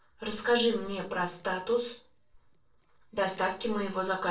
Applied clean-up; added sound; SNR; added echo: neural separator model SepFormer DNS4.